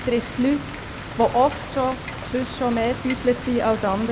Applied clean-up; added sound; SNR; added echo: none; Rain; 10 dB; none.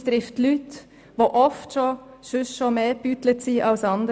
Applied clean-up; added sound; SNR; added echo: none; none; none; none.